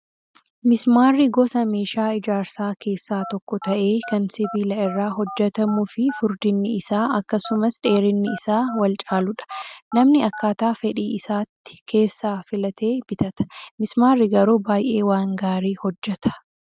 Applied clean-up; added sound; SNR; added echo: neural mask model RNNoise.